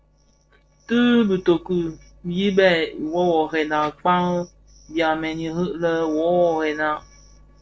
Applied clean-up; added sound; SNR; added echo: neural separator model SepFormer DNS4.